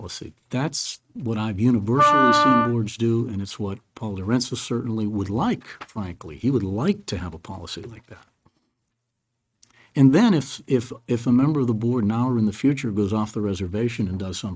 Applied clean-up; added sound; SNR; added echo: neural mask model RNNoise.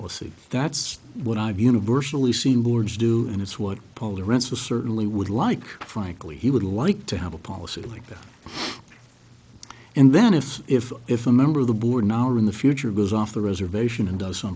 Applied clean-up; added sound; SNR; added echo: neural mask model Resemble Enhance denoiser.